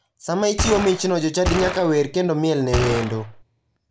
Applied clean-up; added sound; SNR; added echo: none; Gunshot, gunfire; 5 dB; none.